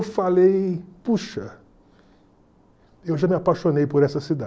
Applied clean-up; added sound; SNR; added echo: none; none; none; none.